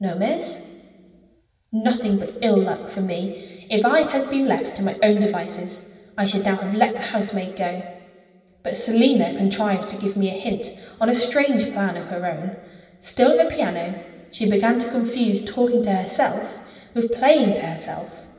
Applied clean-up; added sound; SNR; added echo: none; none; none; reverberation time 2.1 s.